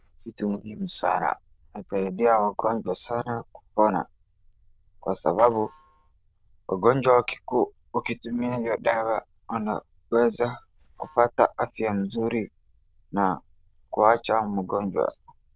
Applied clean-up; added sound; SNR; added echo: neural diffusion model UNIVERSE++.